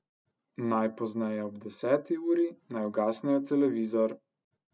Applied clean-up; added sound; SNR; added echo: none; none; none; none.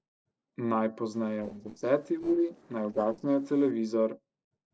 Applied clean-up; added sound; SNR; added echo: neural separator model SepFormer DNS4.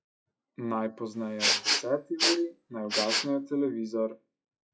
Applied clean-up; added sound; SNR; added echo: classical method log-MMSE.